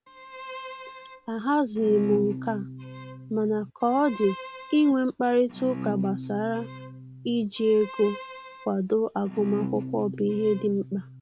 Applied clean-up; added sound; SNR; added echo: none; Bowed string instrument; 12 dB; none.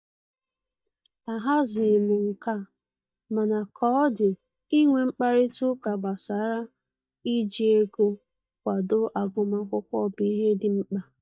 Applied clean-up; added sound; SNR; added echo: neural mask model DeepFilterNet 3.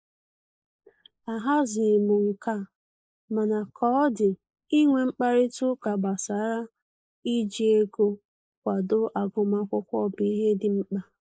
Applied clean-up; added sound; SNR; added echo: neural mask model Resemble Enhance denoiser.